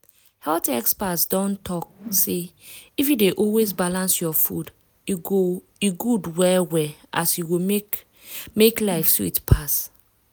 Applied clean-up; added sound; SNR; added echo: none; Whoosh, swoosh, swish; 18 dB; none.